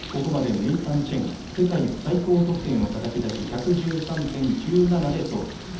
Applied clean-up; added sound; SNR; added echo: none; Bird; 14 dB; reverberation time 0.8 s.